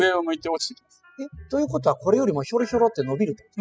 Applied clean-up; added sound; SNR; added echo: classical method spectral subtraction.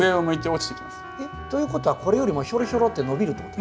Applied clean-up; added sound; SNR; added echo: none; Wind instrument, woodwind instrument; 16 dB; none.